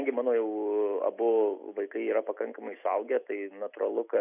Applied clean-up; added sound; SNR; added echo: none; none; none; none.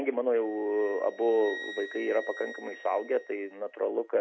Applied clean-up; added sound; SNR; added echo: none; Wind instrument, woodwind instrument; 15 dB; none.